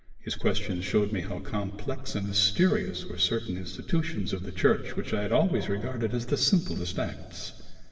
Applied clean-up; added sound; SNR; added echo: none; none; none; reverberation time 2.0 s.